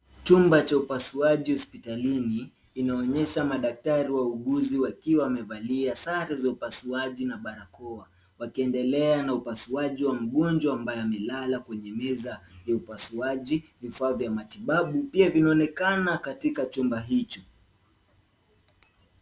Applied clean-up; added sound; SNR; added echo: none; none; none; none.